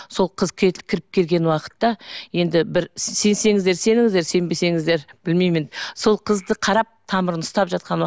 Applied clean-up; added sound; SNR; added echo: none; none; none; none.